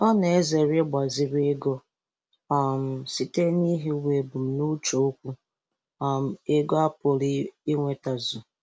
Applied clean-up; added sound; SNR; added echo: none; none; none; none.